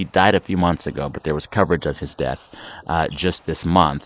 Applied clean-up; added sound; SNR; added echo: neural mask model Resemble Enhance denoiser.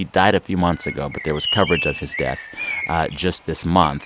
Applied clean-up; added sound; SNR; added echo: none; Bird; 9 dB; none.